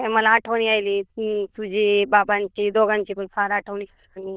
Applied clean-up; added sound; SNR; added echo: neural diffusion model UNIVERSE++.